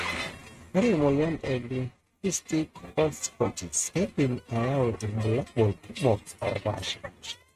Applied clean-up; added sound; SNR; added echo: neural mask model RNNoise.